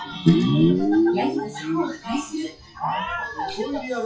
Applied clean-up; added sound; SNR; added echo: classical method WPE with log-MMSE.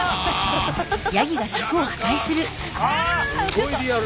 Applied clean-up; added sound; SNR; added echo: none; none; none; none.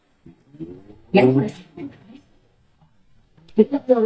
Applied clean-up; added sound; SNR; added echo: neural mask model DeepFilterNet 3.